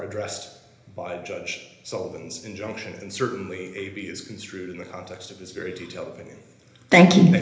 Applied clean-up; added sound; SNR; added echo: none; none; none; reverberation time 1.0 s.